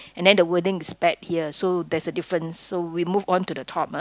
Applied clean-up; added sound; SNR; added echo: none; none; none; none.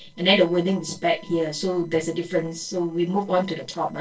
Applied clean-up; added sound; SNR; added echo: neural separator model SepFormer DNS4.